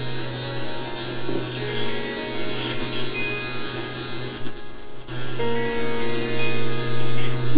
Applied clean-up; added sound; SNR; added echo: none; Harp; 13 dB; reverberation time 0.2 s.